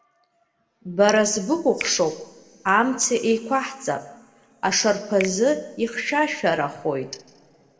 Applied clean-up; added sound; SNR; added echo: none; Finger snapping; 18 dB; reverberation time 1.9 s.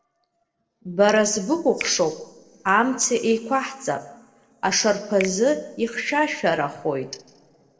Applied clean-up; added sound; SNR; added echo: neural separator model SepFormer DNS4.